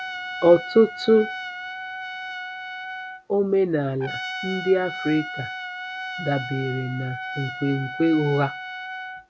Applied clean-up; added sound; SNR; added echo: none; Trumpet; 9 dB; none.